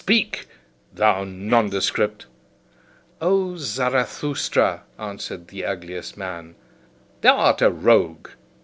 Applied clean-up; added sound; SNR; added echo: neural separator model SepFormer DNS4.